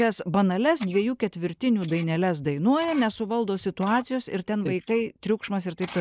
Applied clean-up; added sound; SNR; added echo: neural mask model Resemble Enhance denoiser.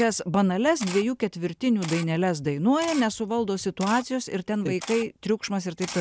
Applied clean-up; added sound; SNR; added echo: none; Camera; 17 dB; none.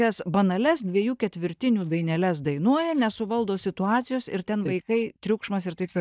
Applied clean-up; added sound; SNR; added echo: neural mask model DeepFilterNet 3.